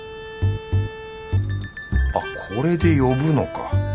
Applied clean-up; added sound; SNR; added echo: none; none; none; none.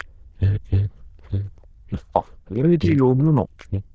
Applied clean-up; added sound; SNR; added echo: neural diffusion model UNIVERSE++.